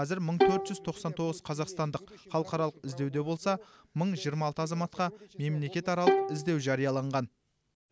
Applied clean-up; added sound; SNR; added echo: none; Bowed string instrument; -1 dB; none.